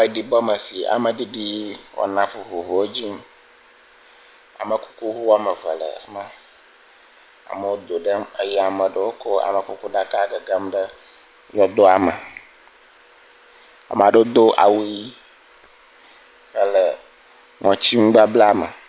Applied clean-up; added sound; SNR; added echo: none; none; none; none.